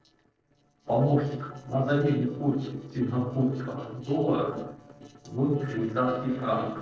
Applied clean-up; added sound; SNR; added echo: neural separator model SepFormer DNS4.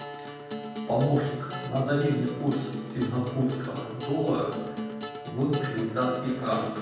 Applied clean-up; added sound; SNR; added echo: none; Acoustic guitar; 8 dB; reverberation time 1.2 s.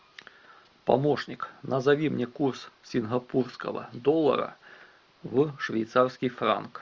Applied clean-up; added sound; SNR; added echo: none; none; none; none.